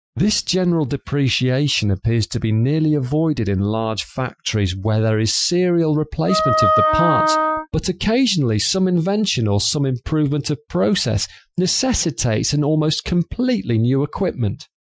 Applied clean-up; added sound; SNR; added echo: classical method Wiener filter.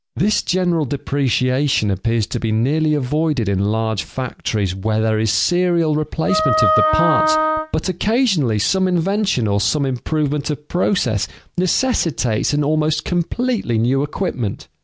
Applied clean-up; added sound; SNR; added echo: none; Wind instrument, woodwind instrument; -1 dB; none.